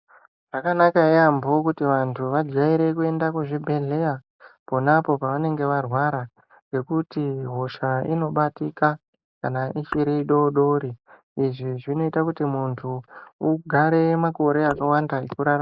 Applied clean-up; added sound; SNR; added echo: neural mask model Resemble Enhance denoiser.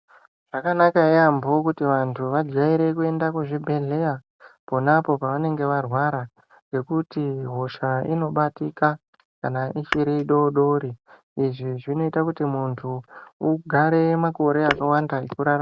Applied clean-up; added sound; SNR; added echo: none; Tap / Glass; 9 dB; none.